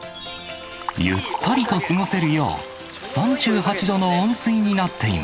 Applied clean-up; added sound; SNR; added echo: none; Liquid; 14 dB; none.